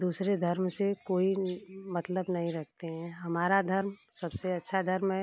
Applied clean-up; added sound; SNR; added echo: none; none; none; none.